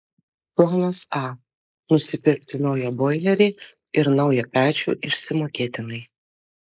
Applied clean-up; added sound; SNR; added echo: neural mask model Resemble Enhance denoiser.